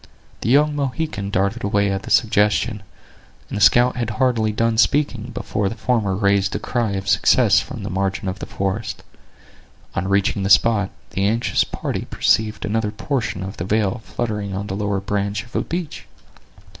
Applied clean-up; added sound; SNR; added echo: none; none; none; none.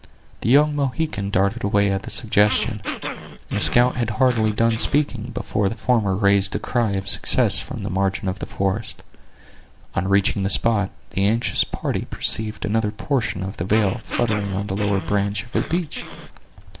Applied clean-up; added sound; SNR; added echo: none; Growling; 12 dB; none.